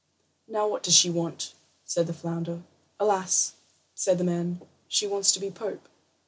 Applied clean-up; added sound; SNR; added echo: none; none; none; none.